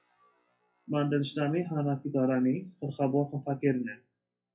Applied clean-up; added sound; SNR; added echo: classical method WPE with log-MMSE.